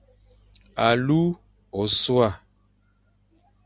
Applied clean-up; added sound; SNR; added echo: none; none; none; none.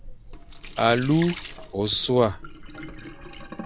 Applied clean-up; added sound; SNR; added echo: none; Sink (filling or washing); 13 dB; none.